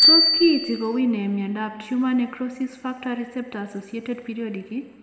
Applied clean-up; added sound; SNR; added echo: none; Bicycle bell; 0 dB; reverberation time 1.9 s.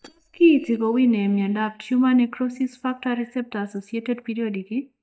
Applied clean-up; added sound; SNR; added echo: neural mask model DeepFilterNet 3.